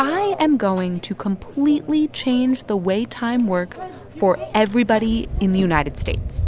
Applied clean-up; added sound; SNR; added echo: none; Microwave oven; 11 dB; none.